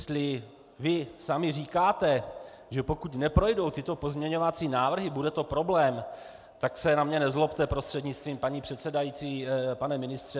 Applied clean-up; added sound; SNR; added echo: none; none; none; none.